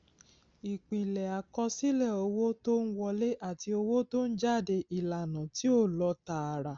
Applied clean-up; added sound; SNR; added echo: none; none; none; none.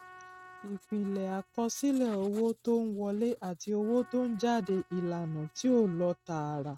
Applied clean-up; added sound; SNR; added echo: neural mask model RNNoise.